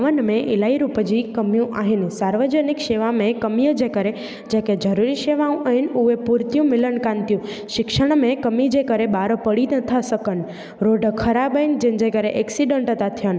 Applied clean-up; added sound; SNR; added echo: none; none; none; none.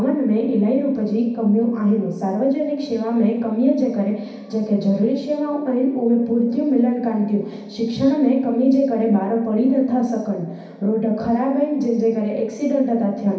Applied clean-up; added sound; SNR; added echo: none; none; none; reverberation time 0.6 s.